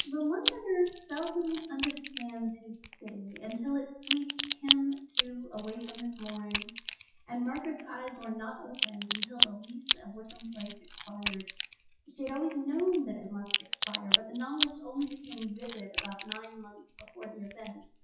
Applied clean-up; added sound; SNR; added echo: classical method WPE with log-MMSE.